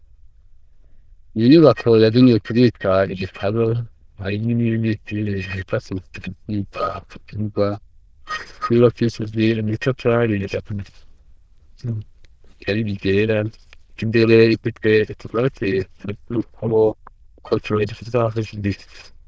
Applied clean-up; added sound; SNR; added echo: neural diffusion model UNIVERSE++.